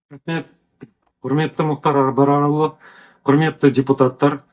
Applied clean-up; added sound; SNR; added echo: neural mask model DeepFilterNet 3.